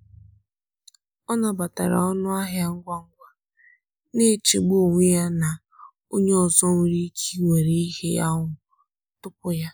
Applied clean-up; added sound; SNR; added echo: none; none; none; none.